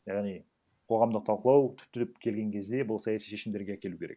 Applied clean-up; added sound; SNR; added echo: none; none; none; none.